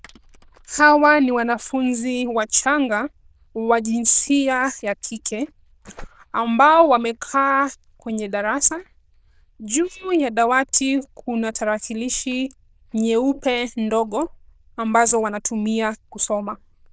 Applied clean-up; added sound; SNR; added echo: neural diffusion model UNIVERSE++.